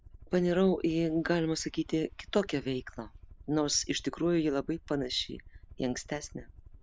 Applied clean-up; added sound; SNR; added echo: none; Aircraft; 19 dB; none.